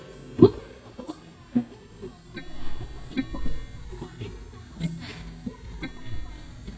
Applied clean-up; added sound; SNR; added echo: neural mask model DeepFilterNet 3.